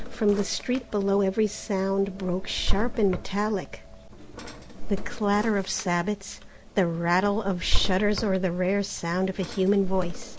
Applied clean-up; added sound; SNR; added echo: none; Drawer open or close; 3 dB; none.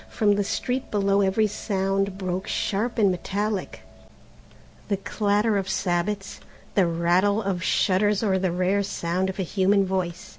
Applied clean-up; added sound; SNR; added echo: none; none; none; none.